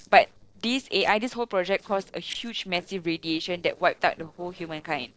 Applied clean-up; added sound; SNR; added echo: neural separator model SepFormer DNS4.